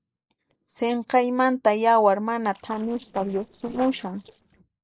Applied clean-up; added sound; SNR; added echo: neural separator model SepFormer DNS4.